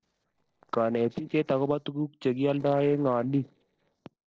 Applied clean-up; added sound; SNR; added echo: neural separator model SepFormer DNS4.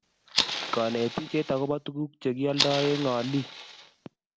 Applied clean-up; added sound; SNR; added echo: none; Fire; 4 dB; none.